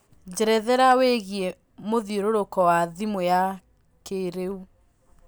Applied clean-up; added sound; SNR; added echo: none; none; none; none.